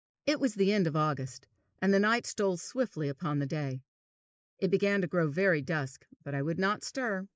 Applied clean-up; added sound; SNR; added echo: neural mask model Resemble Enhance denoiser.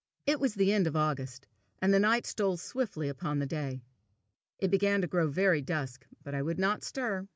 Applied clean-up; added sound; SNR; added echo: none; none; none; none.